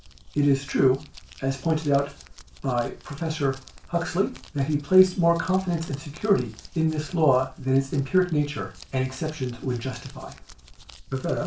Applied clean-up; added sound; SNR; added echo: none; Crumpling, crinkling; 20 dB; reverberation time 0.3 s.